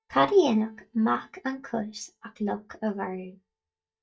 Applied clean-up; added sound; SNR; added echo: neural mask model DeepFilterNet 3.